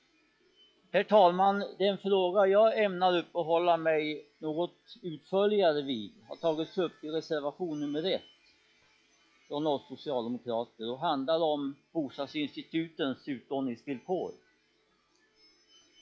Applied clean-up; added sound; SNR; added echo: classical method log-MMSE.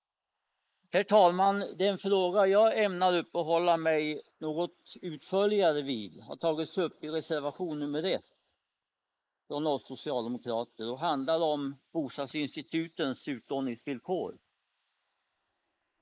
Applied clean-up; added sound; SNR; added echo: neural mask model Resemble Enhance denoiser.